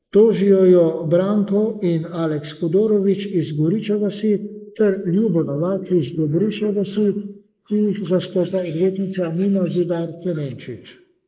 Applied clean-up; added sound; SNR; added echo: neural mask model Resemble Enhance denoiser.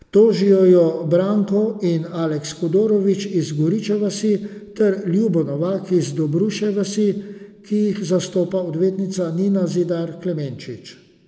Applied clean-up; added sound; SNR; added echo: none; none; none; none.